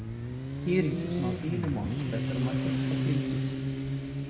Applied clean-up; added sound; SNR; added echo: none; Motorcycle; -3 dB; reverberation time 2.0 s.